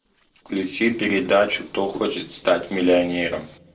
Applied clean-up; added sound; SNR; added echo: neural separator model SepFormer DNS4.